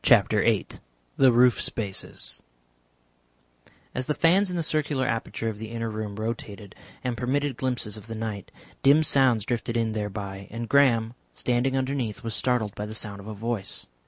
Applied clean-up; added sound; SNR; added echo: none; none; none; none.